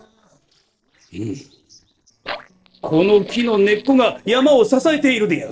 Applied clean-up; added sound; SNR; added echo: neural separator model SepFormer DNS4.